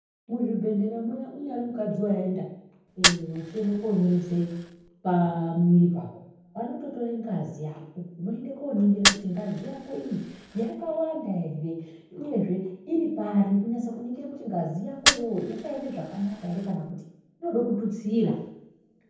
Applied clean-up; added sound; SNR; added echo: none; Fire; 6 dB; reverberation time 0.9 s.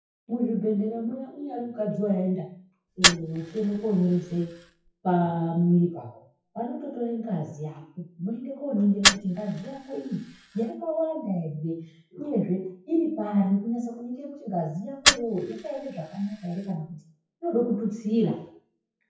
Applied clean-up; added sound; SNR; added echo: classical method WPE with log-MMSE.